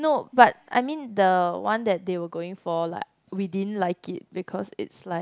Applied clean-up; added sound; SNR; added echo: none; none; none; none.